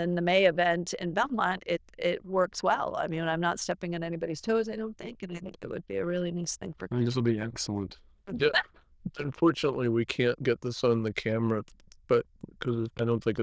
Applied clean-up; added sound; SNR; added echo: neural diffusion model UNIVERSE++.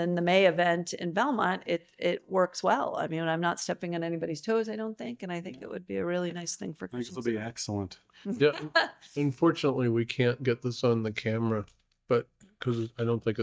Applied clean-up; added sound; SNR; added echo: neural mask model DeepFilterNet 3.